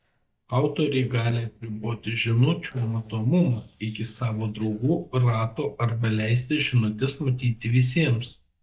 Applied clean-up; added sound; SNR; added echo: neural mask model DeepFilterNet 3.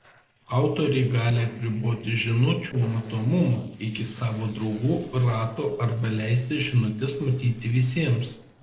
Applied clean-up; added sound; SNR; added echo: neural separator model SepFormer DNS4.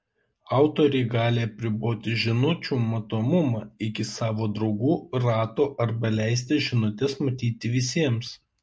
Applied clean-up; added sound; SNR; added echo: none; none; none; none.